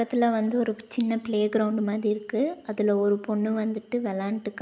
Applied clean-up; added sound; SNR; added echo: none; none; none; none.